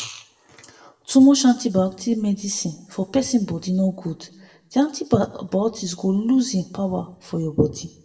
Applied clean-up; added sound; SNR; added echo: none; none; none; reverberation time 0.5 s.